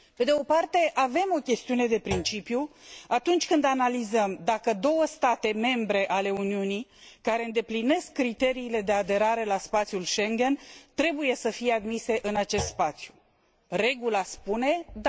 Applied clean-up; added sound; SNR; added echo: none; Thump, thud; 15 dB; none.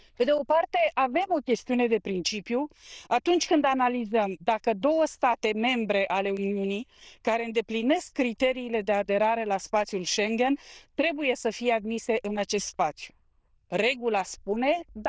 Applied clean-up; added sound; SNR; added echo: neural diffusion model UNIVERSE++.